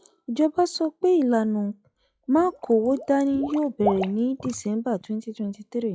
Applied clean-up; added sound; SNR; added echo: classical method log-MMSE.